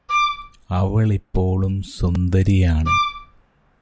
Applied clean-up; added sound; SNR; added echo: none; Wind instrument, woodwind instrument; 3 dB; none.